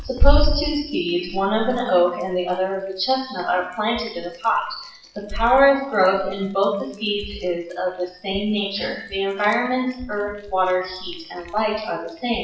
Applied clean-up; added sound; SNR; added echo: classical method WPE with log-MMSE.